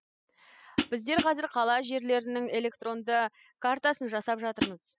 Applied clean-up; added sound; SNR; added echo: classical method spectral subtraction.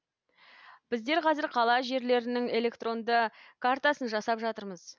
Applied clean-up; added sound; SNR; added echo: none; none; none; none.